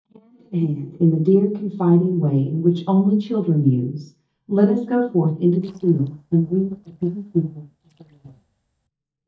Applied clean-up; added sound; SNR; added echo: neural mask model DeepFilterNet 3.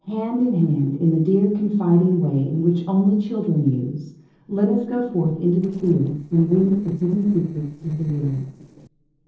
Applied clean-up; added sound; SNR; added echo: neural separator model SepFormer DNS4.